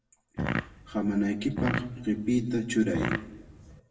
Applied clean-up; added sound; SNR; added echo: none; Fart; 4 dB; reverberation time 1.0 s.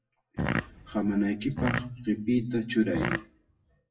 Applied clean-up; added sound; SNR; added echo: classical method WPE with log-MMSE.